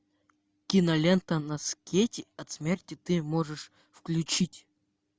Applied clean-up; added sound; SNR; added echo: none; none; none; none.